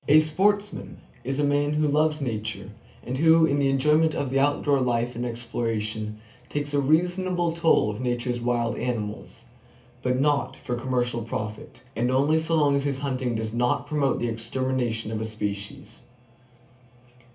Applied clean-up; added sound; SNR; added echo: none; none; none; reverberation time 0.3 s.